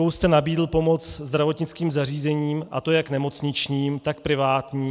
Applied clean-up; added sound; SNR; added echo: none; none; none; none.